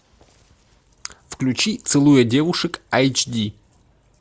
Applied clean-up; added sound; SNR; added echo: none; none; none; none.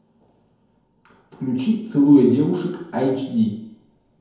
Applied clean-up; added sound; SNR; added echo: none; none; none; reverberation time 0.9 s.